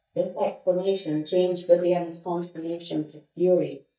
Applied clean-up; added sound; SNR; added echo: neural mask model DeepFilterNet 3.